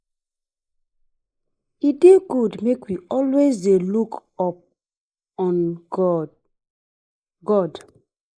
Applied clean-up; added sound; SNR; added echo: neural mask model Resemble Enhance denoiser.